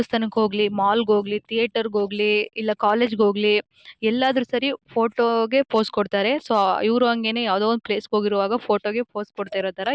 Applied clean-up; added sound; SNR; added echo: none; none; none; none.